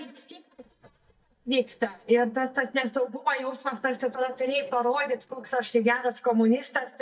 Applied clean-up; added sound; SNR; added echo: neural mask model DeepFilterNet 3.